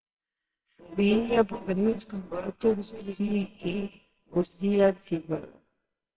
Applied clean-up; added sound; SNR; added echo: neural separator model SepFormer WHAMR!.